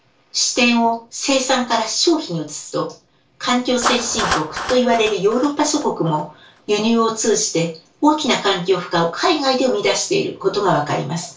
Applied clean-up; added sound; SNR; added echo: neural separator model SepFormer DNS4.